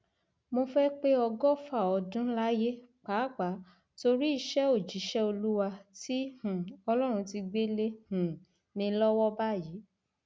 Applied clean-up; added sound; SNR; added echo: none; none; none; none.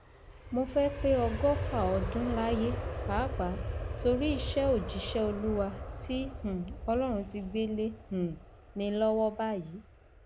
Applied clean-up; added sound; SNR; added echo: none; Aircraft; 6 dB; none.